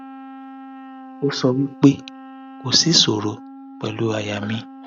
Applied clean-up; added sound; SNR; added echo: none; Wind instrument, woodwind instrument; 17 dB; none.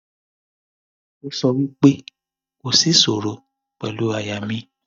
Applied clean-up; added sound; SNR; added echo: neural mask model DeepFilterNet 3.